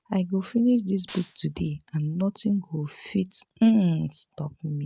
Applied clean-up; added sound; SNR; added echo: neural mask model RNNoise.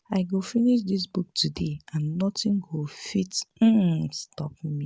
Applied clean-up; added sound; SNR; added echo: none; none; none; none.